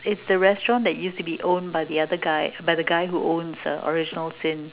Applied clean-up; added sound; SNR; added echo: none; none; none; none.